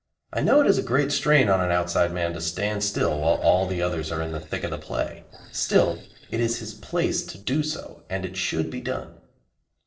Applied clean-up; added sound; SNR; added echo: neural separator model SepFormer DNS4.